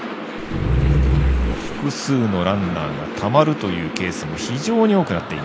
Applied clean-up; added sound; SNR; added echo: none; Growling; -3 dB; none.